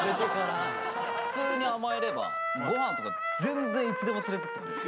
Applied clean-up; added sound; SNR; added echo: none; Trumpet; 2 dB; none.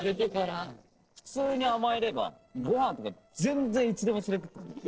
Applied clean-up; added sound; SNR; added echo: neural separator model SepFormer DNS4.